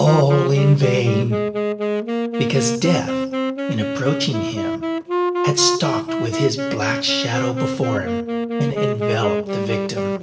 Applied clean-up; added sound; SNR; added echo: none; Wind instrument, woodwind instrument; 1 dB; reverberation time 0.6 s.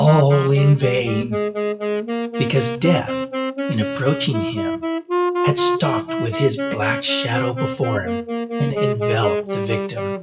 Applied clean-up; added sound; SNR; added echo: classical method WPE with log-MMSE.